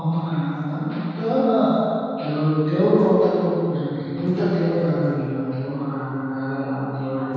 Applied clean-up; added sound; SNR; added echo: none; none; none; reverberation time 2.2 s.